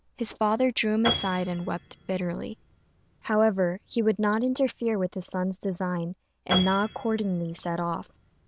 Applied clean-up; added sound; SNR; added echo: none; Piano; 11 dB; none.